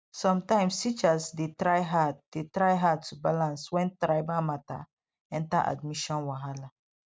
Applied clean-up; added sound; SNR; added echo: none; none; none; none.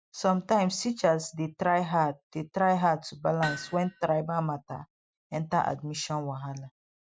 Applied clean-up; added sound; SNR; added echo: classical method Wiener filter.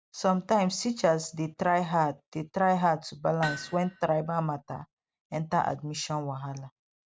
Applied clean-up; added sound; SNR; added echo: none; Hammer; 12 dB; none.